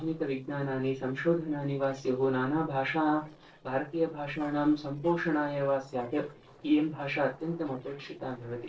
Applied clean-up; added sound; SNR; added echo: neural separator model SepFormer DNS4.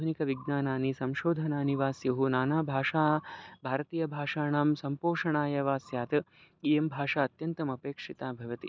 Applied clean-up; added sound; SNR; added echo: none; none; none; none.